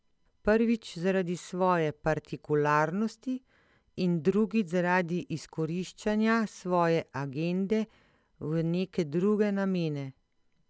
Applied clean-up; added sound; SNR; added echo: none; none; none; none.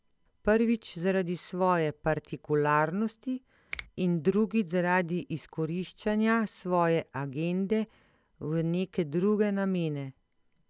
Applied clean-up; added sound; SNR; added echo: none; Finger snapping; 18 dB; none.